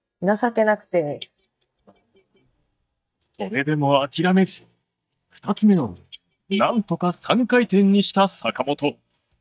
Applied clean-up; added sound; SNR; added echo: neural mask model DeepFilterNet 3.